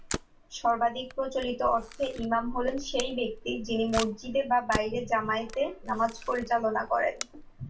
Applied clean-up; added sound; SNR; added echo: none; Camera; 11 dB; reverberation time 0.2 s.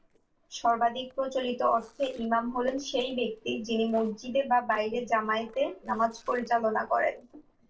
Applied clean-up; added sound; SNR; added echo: neural separator model SepFormer DNS4.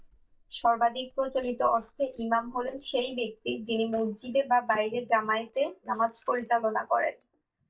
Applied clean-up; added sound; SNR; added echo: neural mask model DeepFilterNet 3.